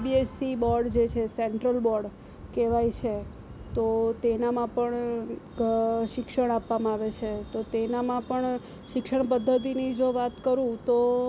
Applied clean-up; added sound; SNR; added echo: none; none; none; none.